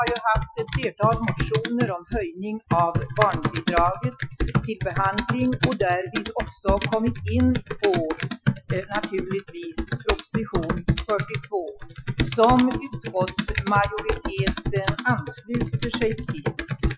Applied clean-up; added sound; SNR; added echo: classical method Wiener filter.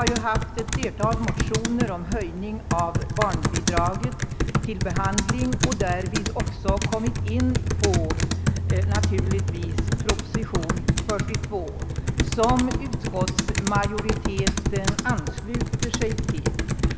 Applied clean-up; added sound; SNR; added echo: none; Computer keyboard; -4 dB; none.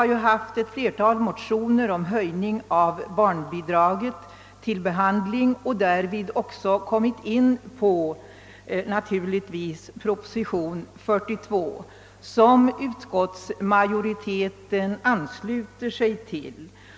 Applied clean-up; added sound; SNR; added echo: none; none; none; none.